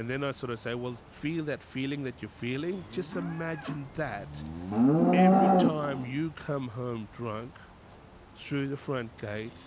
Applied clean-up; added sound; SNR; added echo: none; Livestock, farm animals, working animals; -4 dB; none.